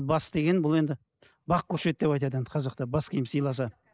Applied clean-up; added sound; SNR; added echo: neural mask model Resemble Enhance denoiser.